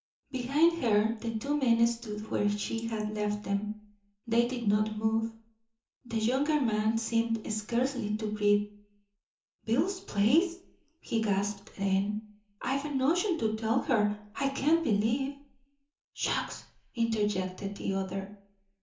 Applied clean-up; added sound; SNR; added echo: none; none; none; reverberation time 0.8 s.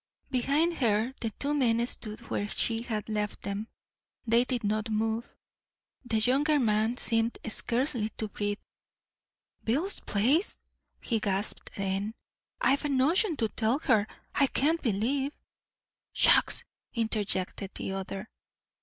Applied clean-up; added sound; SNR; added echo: none; none; none; none.